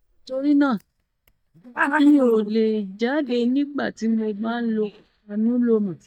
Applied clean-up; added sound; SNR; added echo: neural mask model DeepFilterNet 3.